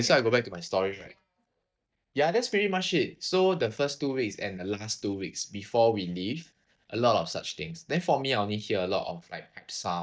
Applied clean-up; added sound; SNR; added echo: neural mask model DeepFilterNet 3.